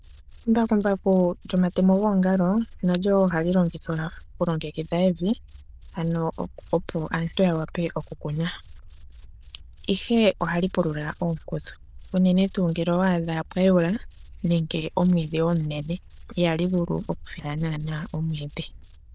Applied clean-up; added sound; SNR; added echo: neural diffusion model UNIVERSE++.